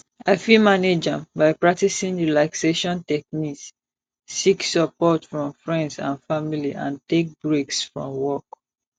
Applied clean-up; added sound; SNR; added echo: none; none; none; none.